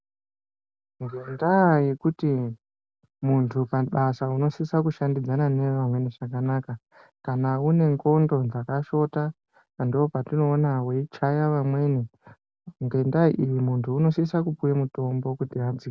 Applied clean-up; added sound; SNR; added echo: none; none; none; none.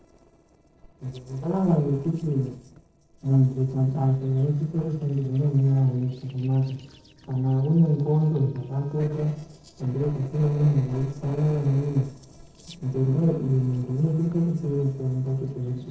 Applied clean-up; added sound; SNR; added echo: neural separator model SepFormer DNS4.